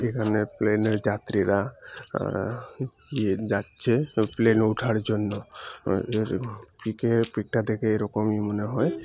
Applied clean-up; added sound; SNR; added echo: none; Vehicle horn, car horn, honking; 18 dB; none.